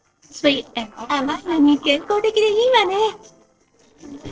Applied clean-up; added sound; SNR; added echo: neural separator model SepFormer DNS4.